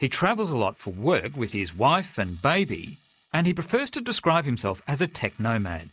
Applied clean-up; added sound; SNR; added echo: neural mask model Resemble Enhance denoiser.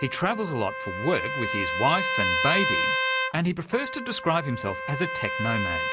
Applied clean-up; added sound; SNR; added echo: none; Trumpet; 1 dB; none.